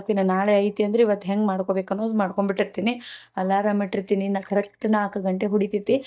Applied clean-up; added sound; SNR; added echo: neural mask model DeepFilterNet 3.